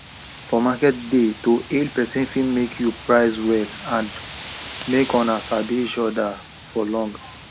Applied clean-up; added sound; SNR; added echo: none; Wind; 11 dB; none.